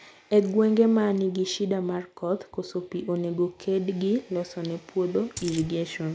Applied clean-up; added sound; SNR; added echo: none; Coin (dropping); 12 dB; none.